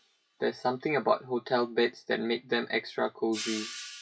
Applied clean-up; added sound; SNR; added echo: classical method WPE with log-MMSE.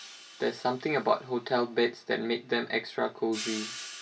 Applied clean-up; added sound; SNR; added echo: none; Hi-hat; 15 dB; reverberation time 0.2 s.